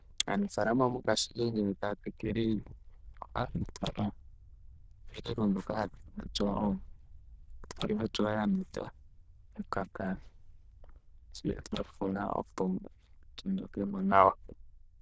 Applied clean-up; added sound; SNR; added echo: neural diffusion model UNIVERSE++.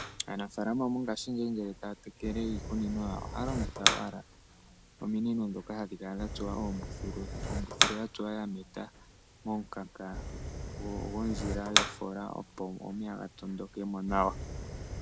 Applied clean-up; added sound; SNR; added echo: none; Fire; 1 dB; none.